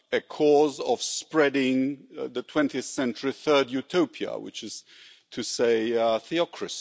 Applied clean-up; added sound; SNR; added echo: none; none; none; none.